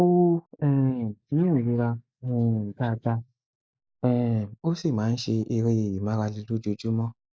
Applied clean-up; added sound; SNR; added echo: neural mask model Resemble Enhance denoiser.